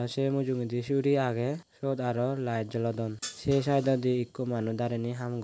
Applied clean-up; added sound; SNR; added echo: none; none; none; none.